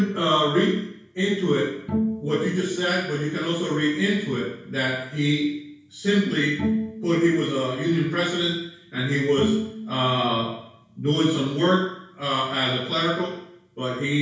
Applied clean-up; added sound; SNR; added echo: none; Bowed string instrument; 8 dB; reverberation time 0.6 s.